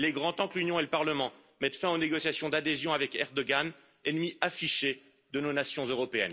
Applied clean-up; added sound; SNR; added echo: none; none; none; none.